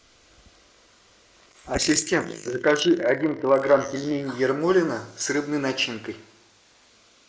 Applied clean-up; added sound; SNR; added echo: neural mask model Resemble Enhance denoiser.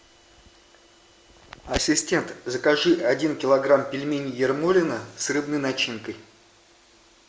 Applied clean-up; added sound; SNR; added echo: none; none; none; none.